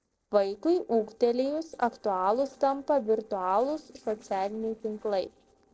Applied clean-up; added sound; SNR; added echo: neural separator model SepFormer DNS4.